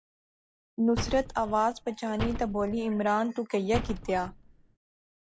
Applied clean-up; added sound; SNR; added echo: none; Slam; 8 dB; none.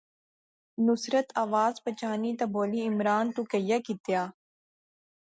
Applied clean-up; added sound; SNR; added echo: none; none; none; none.